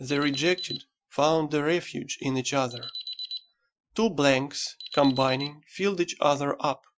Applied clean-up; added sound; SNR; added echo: classical method Wiener filter.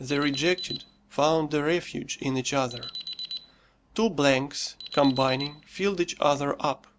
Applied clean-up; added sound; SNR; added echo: none; Alarm; 14 dB; none.